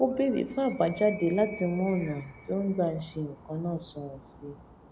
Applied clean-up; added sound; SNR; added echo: none; Animal; 18 dB; none.